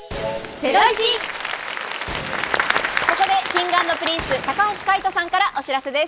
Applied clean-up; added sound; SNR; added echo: none; Gunshot, gunfire; 16 dB; none.